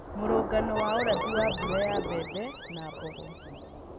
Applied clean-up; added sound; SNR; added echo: none; Thunder / Rain + Alarm; 2 dB; none.